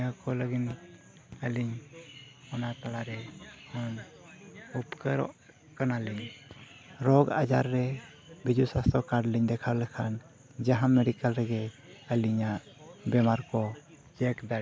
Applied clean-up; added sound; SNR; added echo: none; none; none; none.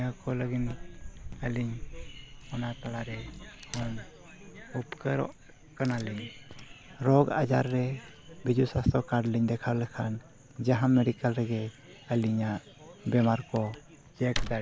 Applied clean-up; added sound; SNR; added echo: none; Tearing / Wood; 14 dB; none.